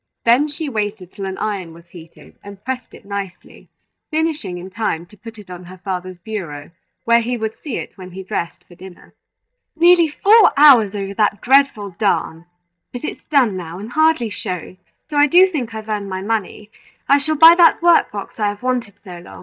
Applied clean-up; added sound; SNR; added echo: neural mask model DeepFilterNet 3.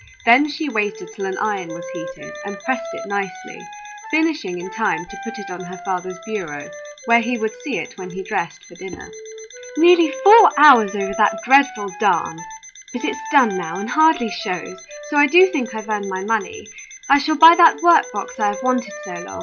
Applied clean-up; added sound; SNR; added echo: classical method log-MMSE.